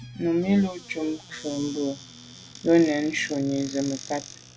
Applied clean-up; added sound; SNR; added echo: none; Squeak / Cupboard open or close; 18 dB; none.